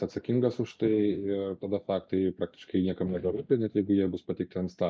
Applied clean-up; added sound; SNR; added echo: neural mask model DeepFilterNet 3.